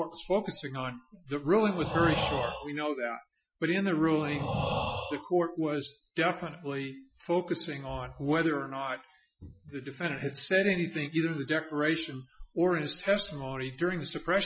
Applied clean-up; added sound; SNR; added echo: classical method Wiener filter.